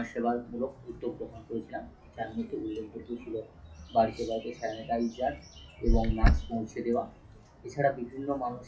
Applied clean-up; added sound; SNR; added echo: classical method WPE with log-MMSE.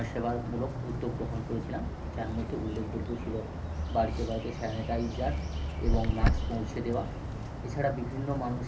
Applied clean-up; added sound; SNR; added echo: none; Bird; -1 dB; reverberation time 0.3 s.